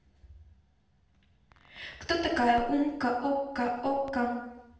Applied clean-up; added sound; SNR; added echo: none; Crackle; 20 dB; reverberation time 0.8 s.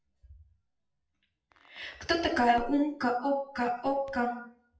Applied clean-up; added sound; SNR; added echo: classical method WPE with log-MMSE.